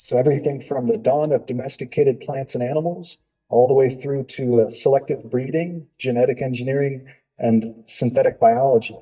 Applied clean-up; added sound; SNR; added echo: neural mask model DeepFilterNet 3.